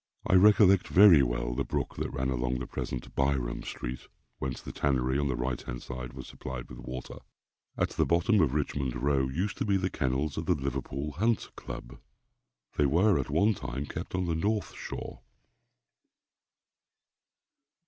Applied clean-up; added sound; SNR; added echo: none; none; none; none.